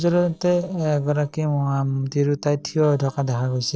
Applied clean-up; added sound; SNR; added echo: neural separator model SepFormer DNS4.